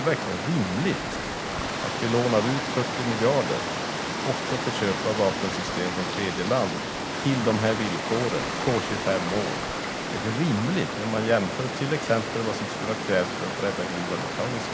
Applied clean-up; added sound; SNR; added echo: none; Water; 2 dB; none.